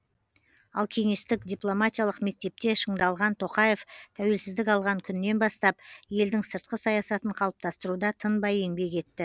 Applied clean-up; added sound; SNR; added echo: none; none; none; none.